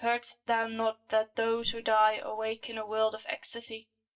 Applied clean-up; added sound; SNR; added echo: neural separator model SepFormer DNS4.